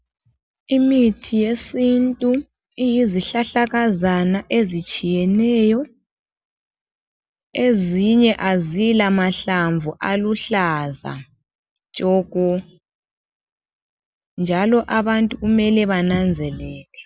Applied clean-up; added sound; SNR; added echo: none; none; none; none.